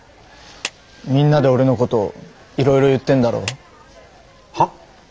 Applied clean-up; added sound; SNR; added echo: none; Wind instrument, woodwind instrument + Clapping; 17 dB; none.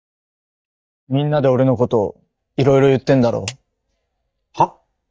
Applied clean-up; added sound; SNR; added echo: neural mask model DeepFilterNet 3.